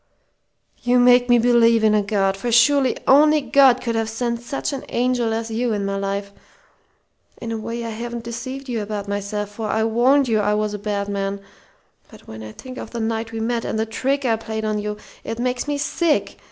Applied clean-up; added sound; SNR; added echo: none; none; none; none.